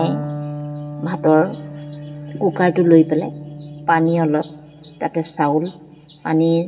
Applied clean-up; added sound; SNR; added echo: none; Electric guitar; 12 dB; reverberation time 0.8 s.